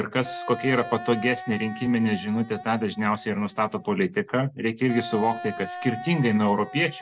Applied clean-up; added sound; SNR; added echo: none; Wind instrument, woodwind instrument; 14 dB; none.